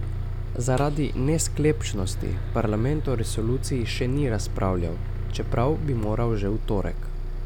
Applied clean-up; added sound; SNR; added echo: none; Bus; 1 dB; none.